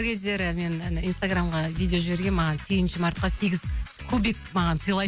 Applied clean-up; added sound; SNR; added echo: none; none; none; none.